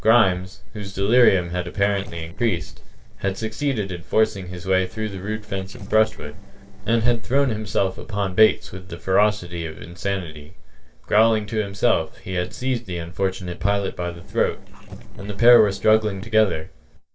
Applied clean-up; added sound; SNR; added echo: neural separator model SepFormer DNS4.